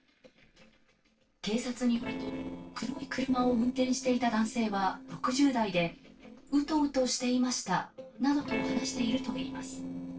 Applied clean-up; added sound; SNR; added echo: neural separator model SepFormer DNS4.